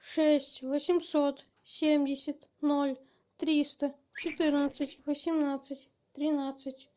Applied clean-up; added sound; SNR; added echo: neural separator model SepFormer DNS4.